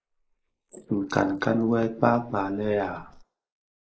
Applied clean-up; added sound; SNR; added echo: neural mask model Resemble Enhance denoiser.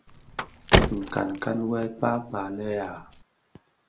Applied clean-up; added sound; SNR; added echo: none; Car; -2 dB; none.